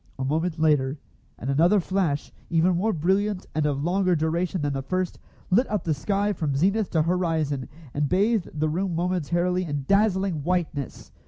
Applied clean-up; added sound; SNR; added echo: none; none; none; none.